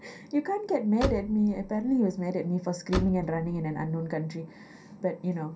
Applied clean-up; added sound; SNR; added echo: none; Slam; 7 dB; reverberation time 0.3 s.